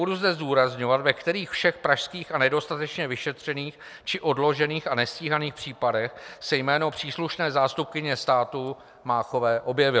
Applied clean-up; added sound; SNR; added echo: none; none; none; none.